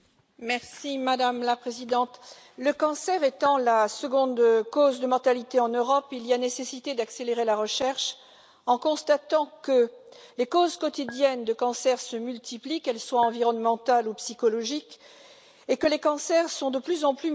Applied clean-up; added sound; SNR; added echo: none; Chink, clink; 19 dB; none.